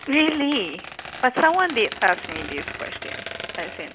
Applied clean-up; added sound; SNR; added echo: none; Squeak; 12 dB; none.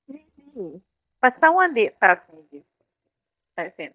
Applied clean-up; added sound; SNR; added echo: neural mask model DeepFilterNet 3.